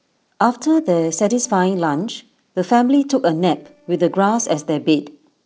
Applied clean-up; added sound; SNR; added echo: neural separator model SepFormer DNS4.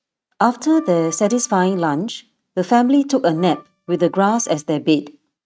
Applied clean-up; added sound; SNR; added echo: neural mask model RNNoise.